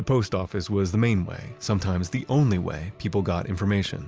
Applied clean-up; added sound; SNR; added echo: none; none; none; none.